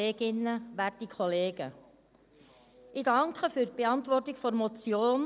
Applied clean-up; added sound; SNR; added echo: none; none; none; none.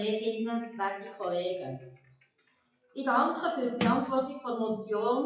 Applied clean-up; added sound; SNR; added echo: classical method WPE with log-MMSE.